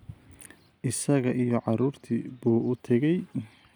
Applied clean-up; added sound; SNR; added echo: none; none; none; none.